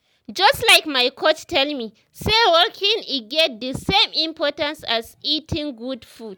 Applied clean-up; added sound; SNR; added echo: none; none; none; none.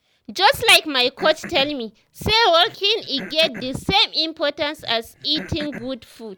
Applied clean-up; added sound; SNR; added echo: none; Cough; 19 dB; none.